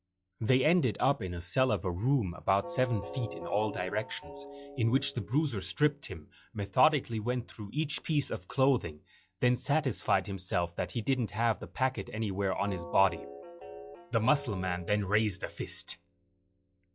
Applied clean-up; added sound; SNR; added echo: classical method log-MMSE.